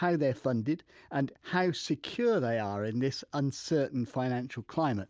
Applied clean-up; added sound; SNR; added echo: none; none; none; none.